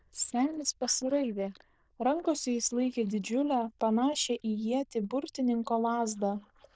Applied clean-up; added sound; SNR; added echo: neural diffusion model UNIVERSE++.